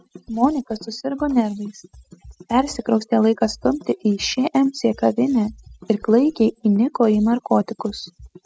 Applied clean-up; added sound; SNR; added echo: classical method spectral subtraction.